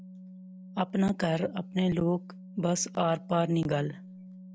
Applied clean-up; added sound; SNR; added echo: none; Organ; 16 dB; none.